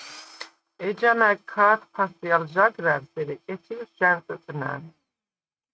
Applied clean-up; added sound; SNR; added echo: neural mask model RNNoise.